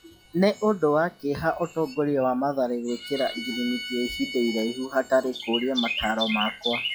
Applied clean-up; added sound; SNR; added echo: classical method log-MMSE.